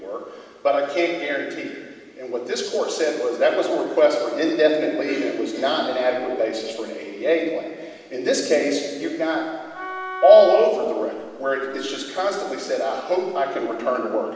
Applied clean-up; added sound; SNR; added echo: none; Wind instrument, woodwind instrument; 12 dB; reverberation time 1.6 s.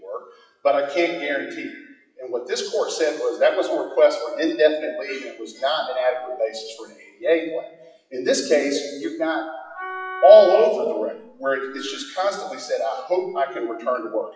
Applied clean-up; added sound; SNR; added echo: classical method WPE with log-MMSE.